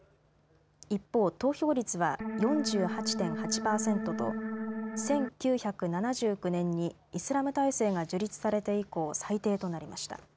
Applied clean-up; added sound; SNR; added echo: none; Organ; 3 dB; none.